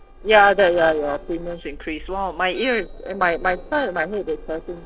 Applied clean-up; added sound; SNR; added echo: neural separator model SepFormer DNS4.